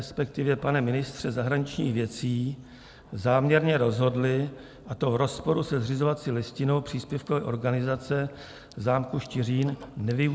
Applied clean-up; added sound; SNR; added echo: none; none; none; none.